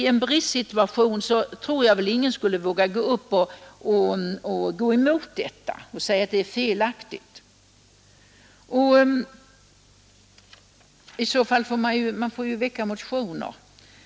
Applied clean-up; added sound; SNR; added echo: none; none; none; none.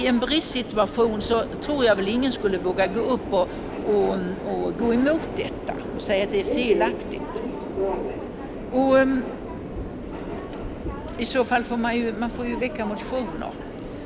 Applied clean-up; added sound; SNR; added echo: none; Subway, metro, underground; 6 dB; none.